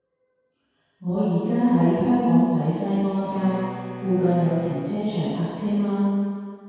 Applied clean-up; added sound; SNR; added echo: none; Bowed string instrument; 17 dB; reverberation time 1.9 s.